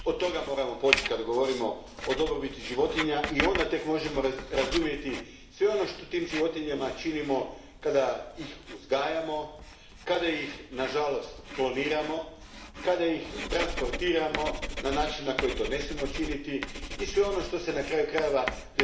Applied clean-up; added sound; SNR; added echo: none; Writing; 7 dB; reverberation time 0.7 s.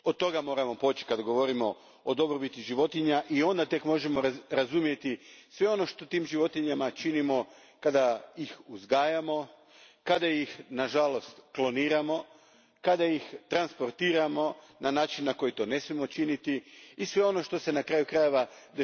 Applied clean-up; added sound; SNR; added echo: none; none; none; none.